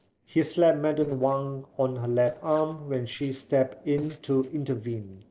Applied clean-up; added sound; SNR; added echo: neural separator model SepFormer DNS4.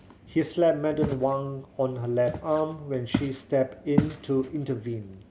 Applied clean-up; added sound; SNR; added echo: none; Walk, footsteps; 8 dB; none.